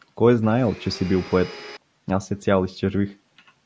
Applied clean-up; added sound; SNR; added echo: none; Domestic sounds, home sounds; 17 dB; none.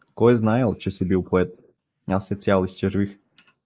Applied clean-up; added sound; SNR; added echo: neural mask model Resemble Enhance denoiser.